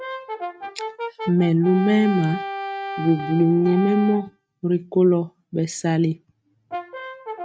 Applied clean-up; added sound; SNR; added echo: neural mask model RNNoise.